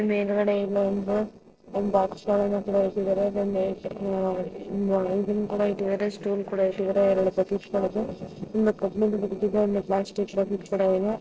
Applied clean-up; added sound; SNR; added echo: neural separator model SepFormer DNS4.